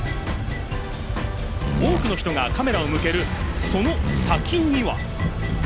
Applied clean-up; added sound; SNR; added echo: none; Fart + Train; 1 dB; none.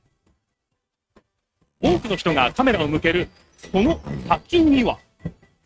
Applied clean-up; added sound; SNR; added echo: neural mask model RNNoise.